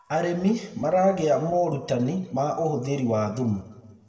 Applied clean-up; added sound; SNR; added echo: none; none; none; reverberation time 1.1 s.